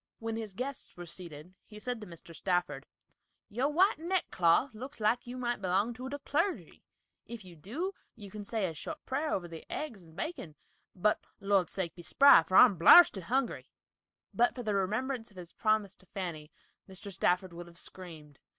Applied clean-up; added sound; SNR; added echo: none; none; none; none.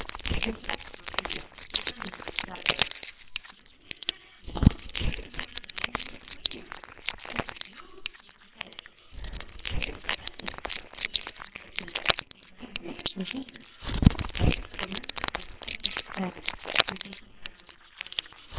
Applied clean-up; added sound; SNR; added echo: neural separator model SepFormer WHAMR!.